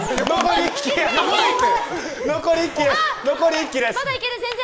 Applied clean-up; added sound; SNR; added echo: none; none; none; none.